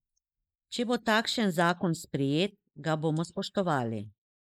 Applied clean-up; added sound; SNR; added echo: neural mask model Resemble Enhance denoiser.